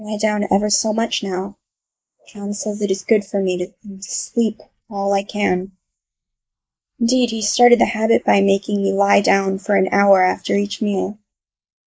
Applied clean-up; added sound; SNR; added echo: neural mask model Resemble Enhance denoiser.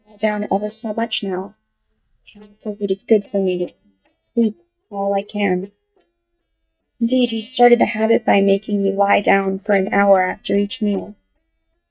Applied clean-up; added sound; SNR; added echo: neural mask model DeepFilterNet 3.